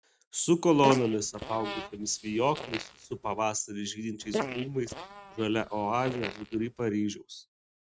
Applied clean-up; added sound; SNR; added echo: neural mask model RNNoise.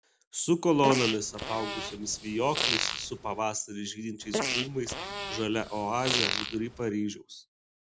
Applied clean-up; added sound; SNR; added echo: none; Fart; 2 dB; none.